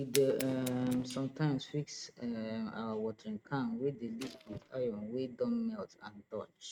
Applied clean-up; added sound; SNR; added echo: neural mask model RNNoise.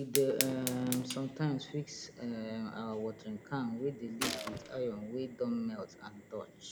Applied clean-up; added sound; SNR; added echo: none; Gunshot, gunfire + Fire; 7 dB; none.